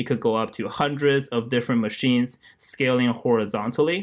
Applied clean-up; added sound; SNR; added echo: none; none; none; none.